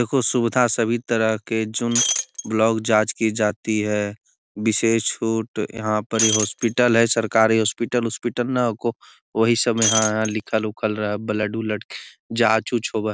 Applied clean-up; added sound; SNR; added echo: none; Shatter; 4 dB; none.